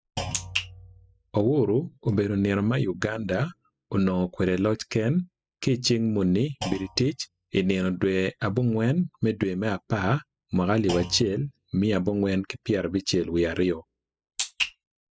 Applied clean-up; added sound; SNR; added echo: classical method spectral subtraction.